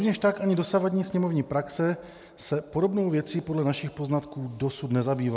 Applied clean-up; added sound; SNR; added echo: none; none; none; none.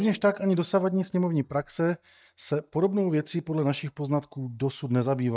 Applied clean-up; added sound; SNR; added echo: neural mask model DeepFilterNet 3.